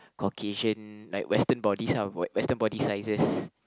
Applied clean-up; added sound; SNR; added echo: none; none; none; none.